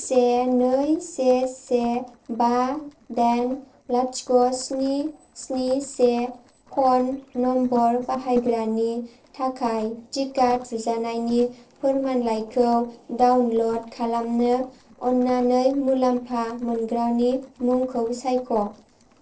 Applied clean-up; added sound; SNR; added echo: neural separator model SepFormer DNS4.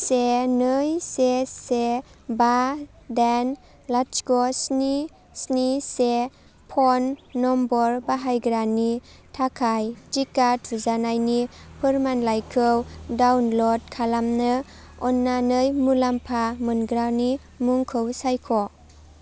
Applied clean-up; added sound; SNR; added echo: none; none; none; none.